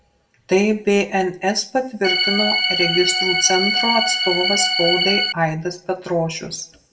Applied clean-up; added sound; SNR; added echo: none; Organ; -2 dB; reverberation time 0.4 s.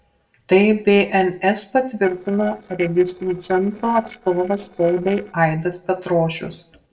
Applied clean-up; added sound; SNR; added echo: neural separator model SepFormer DNS4.